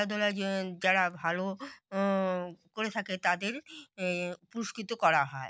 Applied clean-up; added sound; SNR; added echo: none; none; none; none.